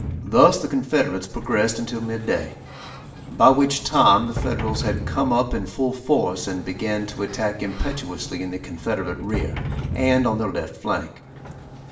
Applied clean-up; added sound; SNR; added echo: none; Sliding door; 10 dB; reverberation time 0.6 s.